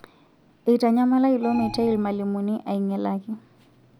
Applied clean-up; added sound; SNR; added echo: none; Alarm; 14 dB; none.